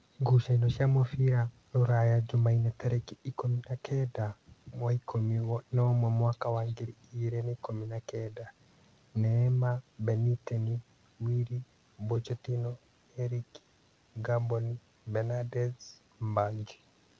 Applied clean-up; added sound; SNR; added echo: none; none; none; none.